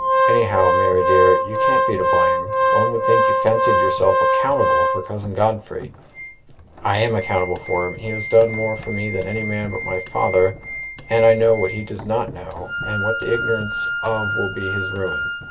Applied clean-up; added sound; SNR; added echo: none; Organ; 0 dB; reverberation time 0.2 s.